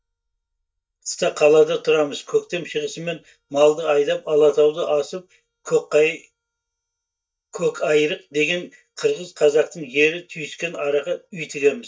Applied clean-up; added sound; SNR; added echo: neural mask model DeepFilterNet 3.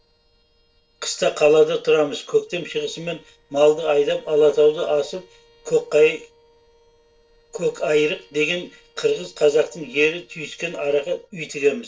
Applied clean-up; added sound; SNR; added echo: neural separator model SepFormer DNS4.